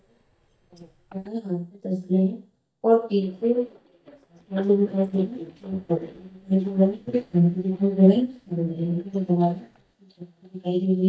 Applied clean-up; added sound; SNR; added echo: neural mask model DeepFilterNet 3.